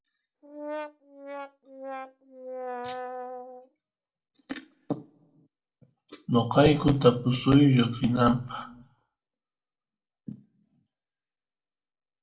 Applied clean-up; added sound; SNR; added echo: none; Brass instrument; 10 dB; reverberation time 0.5 s.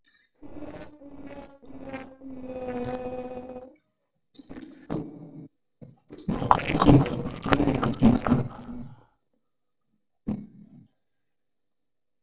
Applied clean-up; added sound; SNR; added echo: neural separator model SepFormer DNS4.